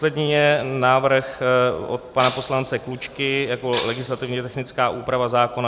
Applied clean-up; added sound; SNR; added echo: none; Shatter; 8 dB; none.